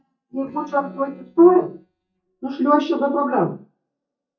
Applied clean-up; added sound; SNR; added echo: neural mask model DeepFilterNet 3.